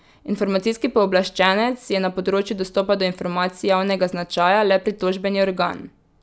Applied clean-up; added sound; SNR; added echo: none; none; none; none.